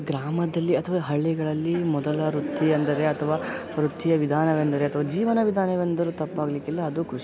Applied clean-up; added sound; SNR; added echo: none; none; none; none.